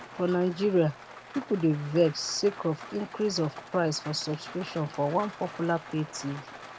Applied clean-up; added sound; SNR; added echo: none; Rain; 15 dB; none.